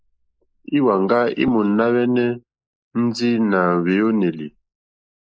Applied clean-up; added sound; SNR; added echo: neural mask model Resemble Enhance denoiser.